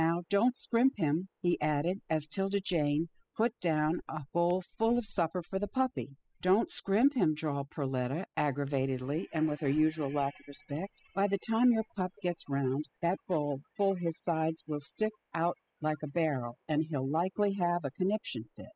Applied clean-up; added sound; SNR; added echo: classical method spectral subtraction.